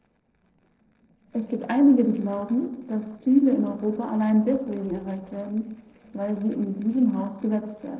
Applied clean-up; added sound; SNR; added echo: neural separator model SepFormer DNS4.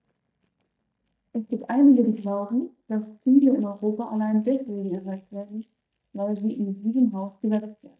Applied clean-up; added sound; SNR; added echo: neural mask model DeepFilterNet 3.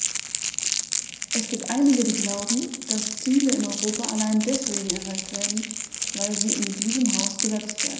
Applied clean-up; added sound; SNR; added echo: none; Crackle; 1 dB; reverberation time 0.9 s.